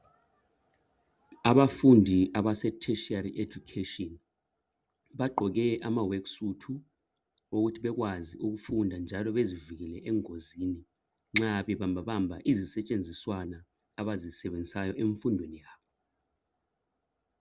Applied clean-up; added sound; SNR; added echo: none; none; none; none.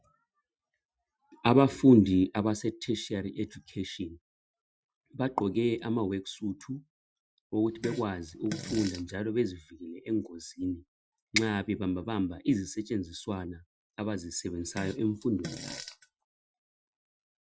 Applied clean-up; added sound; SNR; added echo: classical method Wiener filter.